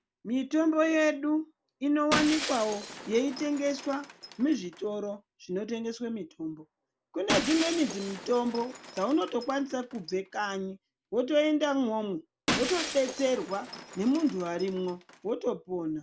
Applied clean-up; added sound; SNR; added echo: none; Shatter; 10 dB; none.